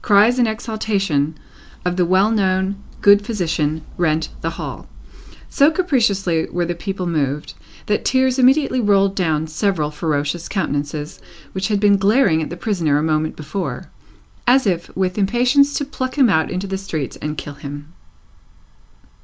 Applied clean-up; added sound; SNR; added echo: none; none; none; none.